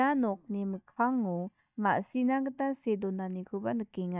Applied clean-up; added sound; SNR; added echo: neural mask model DeepFilterNet 3.